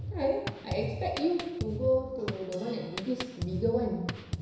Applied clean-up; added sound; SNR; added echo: none; Drum kit; 6 dB; reverberation time 1.0 s.